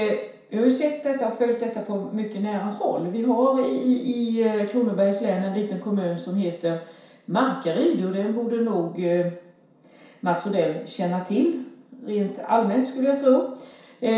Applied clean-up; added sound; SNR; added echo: none; none; none; reverberation time 0.6 s.